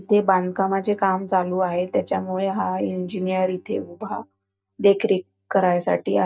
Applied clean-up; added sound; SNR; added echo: neural mask model DeepFilterNet 3.